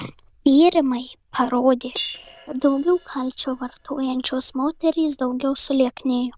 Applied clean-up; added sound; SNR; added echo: neural diffusion model UNIVERSE++.